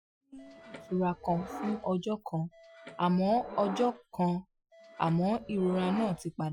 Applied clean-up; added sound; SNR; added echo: classical method Wiener filter.